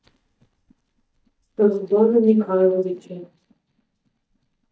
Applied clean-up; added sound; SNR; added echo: neural mask model DeepFilterNet 3.